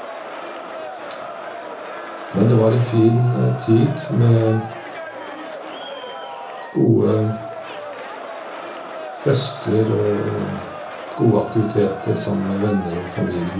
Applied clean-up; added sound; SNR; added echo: none; Crowd; 11 dB; reverberation time 0.6 s.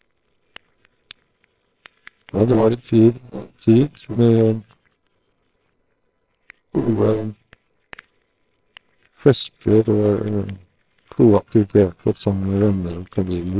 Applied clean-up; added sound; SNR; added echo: neural separator model SepFormer WHAMR!.